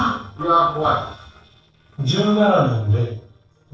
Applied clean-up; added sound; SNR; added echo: neural separator model SepFormer DNS4.